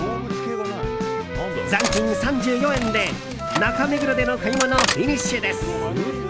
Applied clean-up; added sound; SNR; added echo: none; Wind instrument, woodwind instrument + Cutlery, silverware; 3 dB; none.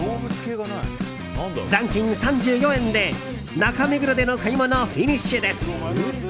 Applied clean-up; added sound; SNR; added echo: none; none; none; none.